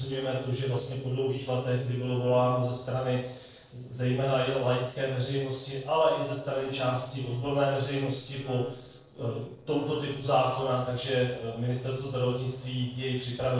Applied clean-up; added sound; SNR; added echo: neural separator model SepFormer DNS4.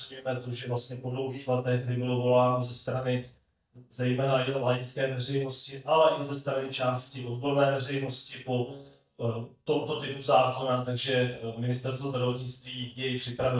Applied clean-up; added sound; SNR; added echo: neural mask model DeepFilterNet 3.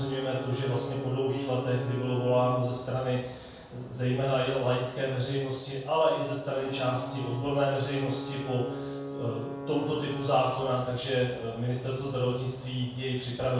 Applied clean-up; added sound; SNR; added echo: none; Alarm / Ocean / Boat, Water vehicle; 11 dB; reverberation time 0.7 s.